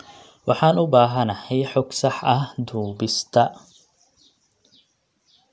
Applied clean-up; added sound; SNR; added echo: none; none; none; none.